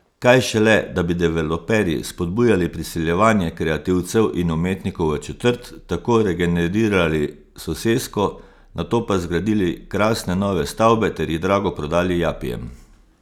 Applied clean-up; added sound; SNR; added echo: none; none; none; none.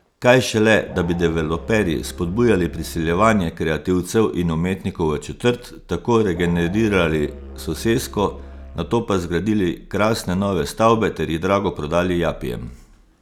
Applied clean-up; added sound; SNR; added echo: none; Musical instrument; 17 dB; none.